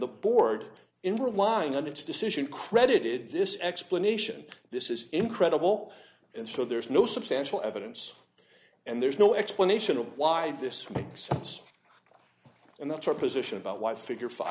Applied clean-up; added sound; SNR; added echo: none; none; none; none.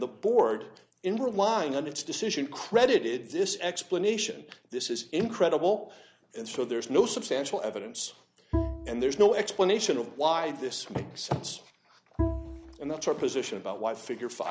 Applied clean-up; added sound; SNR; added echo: none; Bowed string instrument; 7 dB; none.